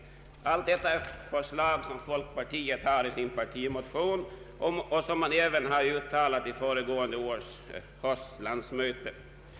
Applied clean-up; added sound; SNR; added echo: none; none; none; none.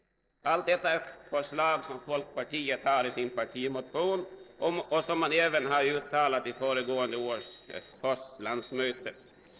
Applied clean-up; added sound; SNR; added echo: neural separator model SepFormer DNS4.